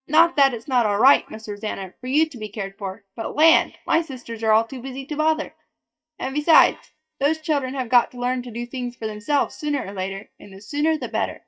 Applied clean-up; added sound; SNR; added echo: neural mask model DeepFilterNet 3.